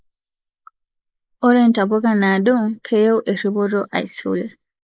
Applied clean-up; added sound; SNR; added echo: neural mask model Resemble Enhance denoiser.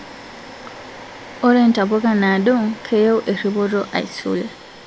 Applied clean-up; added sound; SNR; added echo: none; Domestic sounds, home sounds; 18 dB; none.